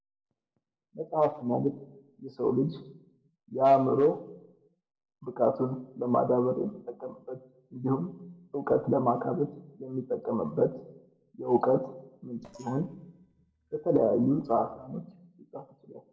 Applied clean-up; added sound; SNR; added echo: neural separator model SepFormer DNS4.